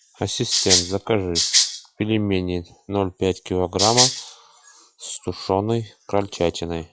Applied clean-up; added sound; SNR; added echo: classical method log-MMSE.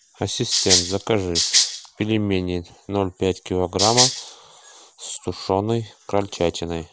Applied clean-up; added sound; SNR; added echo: none; Rattle (instrument); -3 dB; none.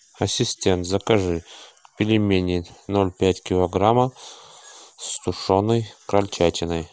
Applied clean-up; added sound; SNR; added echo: none; none; none; none.